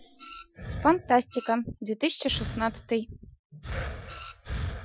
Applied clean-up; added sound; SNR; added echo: classical method Wiener filter.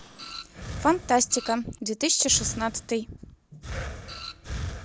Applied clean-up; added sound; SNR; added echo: none; Breathing + Printer; 10 dB; none.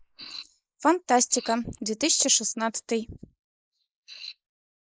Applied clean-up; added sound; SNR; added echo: neural mask model Resemble Enhance denoiser.